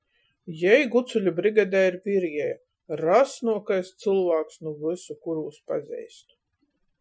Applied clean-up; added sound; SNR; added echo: classical method Wiener filter.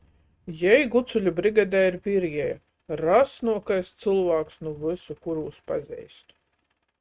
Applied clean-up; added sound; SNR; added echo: neural mask model RNNoise.